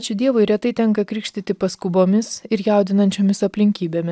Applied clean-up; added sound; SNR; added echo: none; none; none; none.